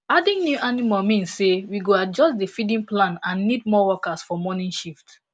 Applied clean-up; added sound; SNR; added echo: none; none; none; none.